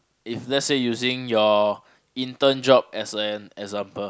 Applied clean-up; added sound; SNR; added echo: none; none; none; none.